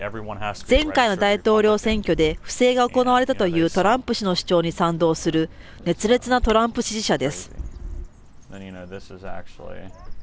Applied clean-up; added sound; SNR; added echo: none; Bird vocalization, bird call, bird song; 14 dB; none.